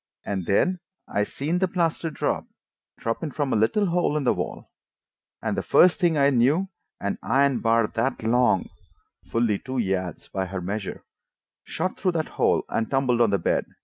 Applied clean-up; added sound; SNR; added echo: none; none; none; none.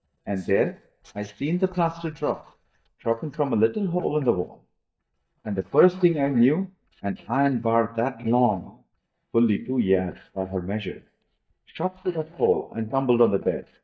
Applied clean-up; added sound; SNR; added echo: neural mask model DeepFilterNet 3.